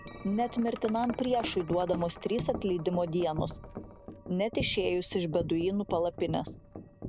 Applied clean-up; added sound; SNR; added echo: none; Wind chime; 11 dB; none.